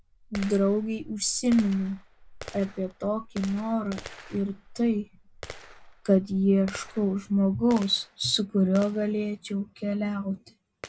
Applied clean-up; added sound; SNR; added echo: none; Gunshot, gunfire; 18 dB; none.